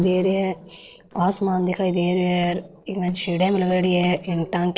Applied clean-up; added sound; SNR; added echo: neural separator model SepFormer DNS4.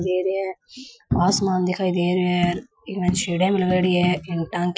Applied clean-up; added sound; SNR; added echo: classical method Wiener filter.